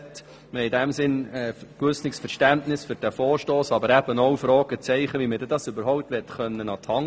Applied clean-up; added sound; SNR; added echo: none; none; none; none.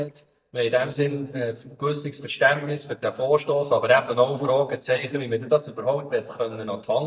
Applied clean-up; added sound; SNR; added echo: neural mask model DeepFilterNet 3.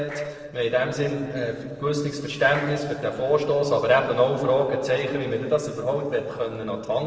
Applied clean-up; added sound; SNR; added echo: neural separator model SepFormer DNS4.